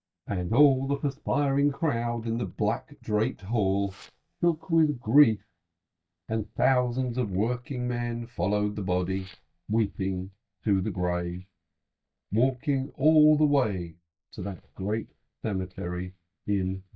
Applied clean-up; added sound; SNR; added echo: neural mask model DeepFilterNet 3.